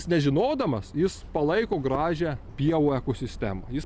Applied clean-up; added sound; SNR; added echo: none; none; none; none.